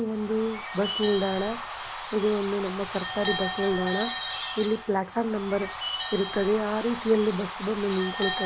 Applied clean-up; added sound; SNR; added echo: none; Bird / Bell; 7 dB; none.